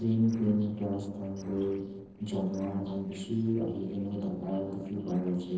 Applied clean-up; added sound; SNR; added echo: neural separator model SepFormer DNS4.